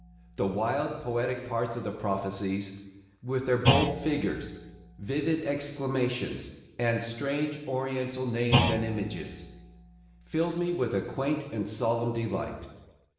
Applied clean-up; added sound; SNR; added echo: none; Thump, thud; 5 dB; reverberation time 0.9 s.